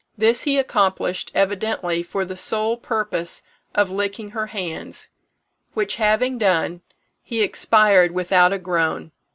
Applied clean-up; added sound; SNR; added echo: none; none; none; none.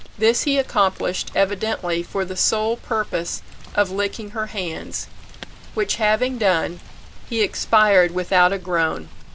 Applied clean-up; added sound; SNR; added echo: none; Rain; 14 dB; none.